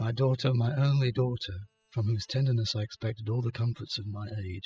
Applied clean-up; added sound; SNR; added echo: classical method spectral subtraction.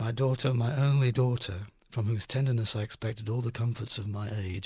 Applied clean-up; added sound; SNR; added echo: none; none; none; none.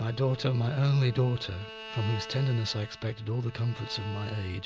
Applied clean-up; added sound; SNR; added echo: none; Bowed string instrument; 15 dB; none.